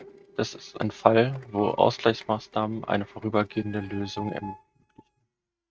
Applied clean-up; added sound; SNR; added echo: neural mask model RNNoise.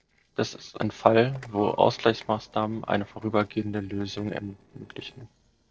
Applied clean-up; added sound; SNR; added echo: neural separator model SepFormer DNS4.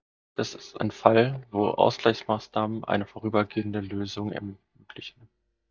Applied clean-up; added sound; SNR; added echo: neural mask model DeepFilterNet 3.